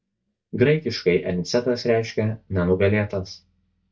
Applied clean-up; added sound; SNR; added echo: neural mask model DeepFilterNet 3.